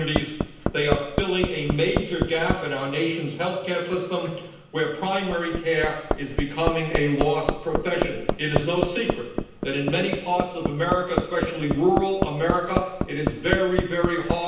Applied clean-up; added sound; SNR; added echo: none; Hammer; 4 dB; reverberation time 0.9 s.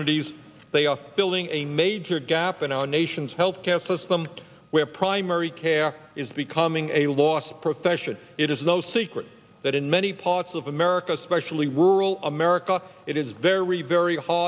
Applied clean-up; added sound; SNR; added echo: none; none; none; none.